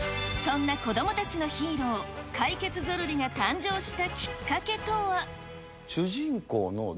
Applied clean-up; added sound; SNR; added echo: none; none; none; none.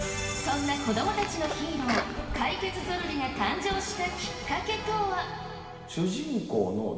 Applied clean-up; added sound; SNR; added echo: none; Sneeze; 8 dB; reverberation time 2.2 s.